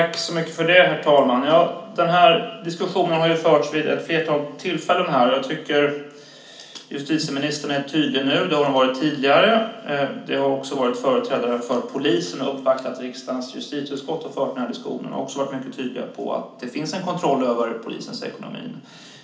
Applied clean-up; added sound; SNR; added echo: none; none; none; reverberation time 0.4 s.